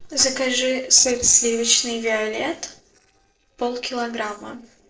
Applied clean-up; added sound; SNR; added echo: neural separator model SepFormer DNS4.